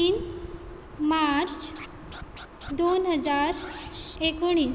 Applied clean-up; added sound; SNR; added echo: none; Scratching (performance technique); 18 dB; none.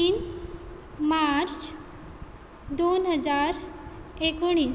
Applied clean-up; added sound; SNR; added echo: none; none; none; none.